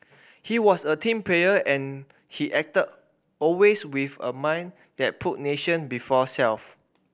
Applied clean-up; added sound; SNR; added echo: none; none; none; none.